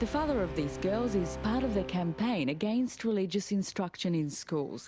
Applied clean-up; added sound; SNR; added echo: none; Brass instrument; 11 dB; none.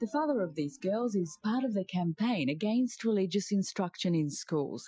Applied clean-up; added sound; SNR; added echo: classical method Wiener filter.